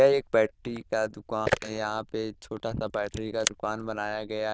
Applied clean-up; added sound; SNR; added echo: neural diffusion model UNIVERSE++.